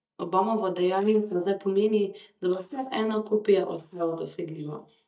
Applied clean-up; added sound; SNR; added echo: neural mask model DeepFilterNet 3.